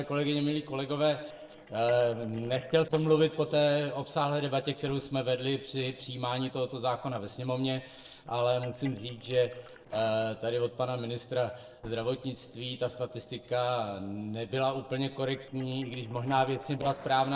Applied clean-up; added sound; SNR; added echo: neural separator model SepFormer DNS4.